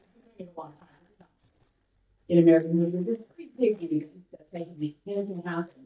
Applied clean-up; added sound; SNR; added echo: neural mask model DeepFilterNet 3.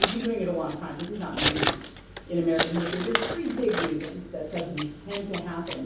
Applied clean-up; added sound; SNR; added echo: none; Scissors; 2 dB; reverberation time 0.7 s.